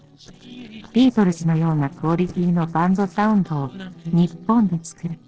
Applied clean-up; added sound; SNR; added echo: neural separator model SepFormer DNS4.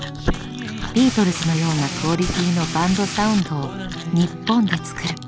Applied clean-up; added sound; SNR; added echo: none; Rain + Chewing, mastication; 8 dB; none.